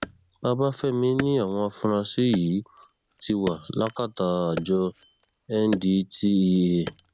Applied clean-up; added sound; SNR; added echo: none; Wood; 15 dB; none.